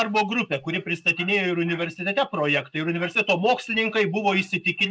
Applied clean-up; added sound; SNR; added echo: neural mask model Resemble Enhance denoiser.